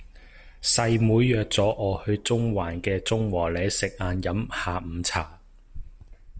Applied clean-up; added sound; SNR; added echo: none; none; none; none.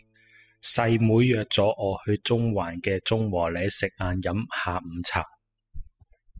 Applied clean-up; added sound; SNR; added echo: classical method spectral subtraction.